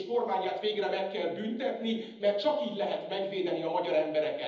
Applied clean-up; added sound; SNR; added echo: none; none; none; reverberation time 1.3 s.